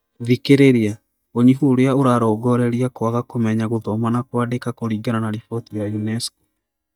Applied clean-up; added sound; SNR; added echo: neural mask model DeepFilterNet 3.